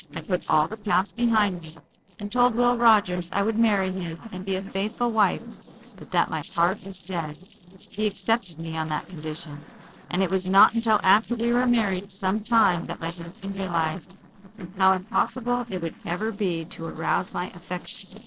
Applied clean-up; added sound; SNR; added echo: neural separator model SepFormer DNS4.